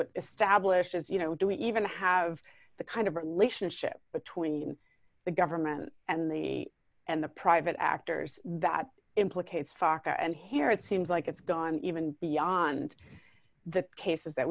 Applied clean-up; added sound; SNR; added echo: none; none; none; none.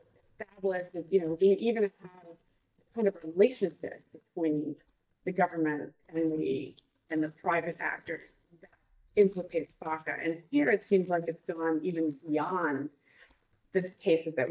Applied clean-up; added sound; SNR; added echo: neural mask model DeepFilterNet 3.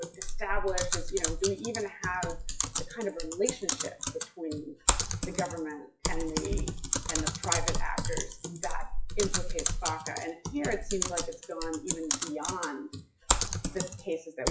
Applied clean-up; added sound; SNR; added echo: classical method WPE with log-MMSE.